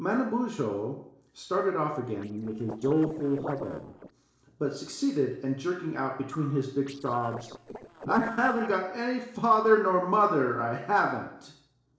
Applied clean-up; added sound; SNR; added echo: neural separator model SepFormer DNS4.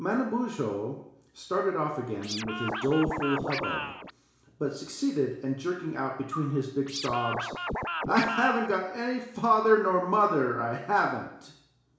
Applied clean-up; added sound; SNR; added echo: none; Scratching (performance technique); 5 dB; reverberation time 0.7 s.